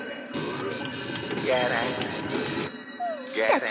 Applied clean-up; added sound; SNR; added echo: none; none; none; none.